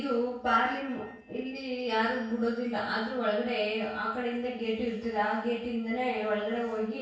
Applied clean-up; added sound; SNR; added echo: neural separator model SepFormer DNS4.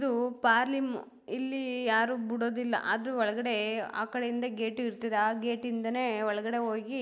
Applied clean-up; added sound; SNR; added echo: none; none; none; none.